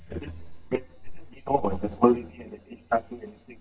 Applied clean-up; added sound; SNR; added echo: neural mask model DeepFilterNet 3.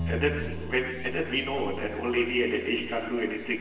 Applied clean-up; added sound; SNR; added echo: none; Bowed string instrument; 9 dB; reverberation time 1.2 s.